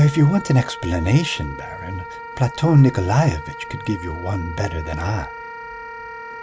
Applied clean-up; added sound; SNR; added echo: none; Wind instrument, woodwind instrument; 14 dB; none.